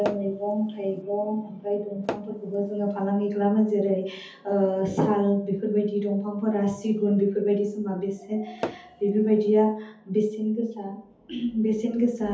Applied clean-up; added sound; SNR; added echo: none; Tap / Hammer; 12 dB; reverberation time 0.5 s.